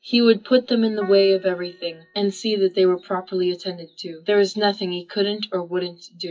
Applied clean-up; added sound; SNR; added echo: classical method WPE with log-MMSE.